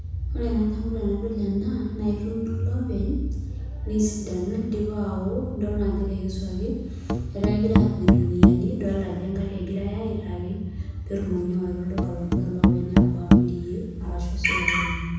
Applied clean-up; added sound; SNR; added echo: none; Musical instrument; -4 dB; reverberation time 1.1 s.